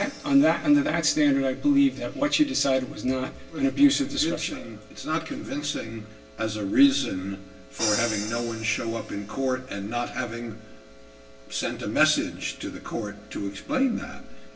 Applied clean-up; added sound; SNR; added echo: none; Crash cymbal; 17 dB; reverberation time 0.2 s.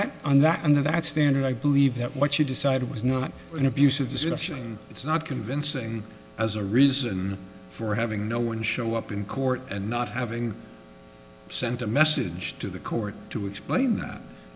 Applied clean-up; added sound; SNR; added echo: none; none; none; none.